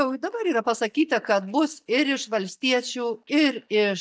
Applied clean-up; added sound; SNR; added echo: neural mask model DeepFilterNet 3.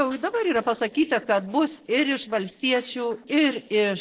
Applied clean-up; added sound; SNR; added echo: neural separator model SepFormer DNS4.